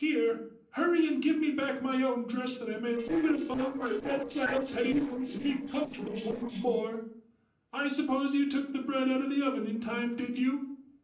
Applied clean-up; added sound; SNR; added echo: neural separator model SepFormer DNS4.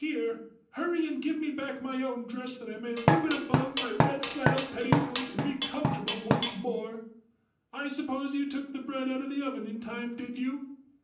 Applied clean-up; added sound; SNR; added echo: none; Drum kit; -5 dB; reverberation time 0.6 s.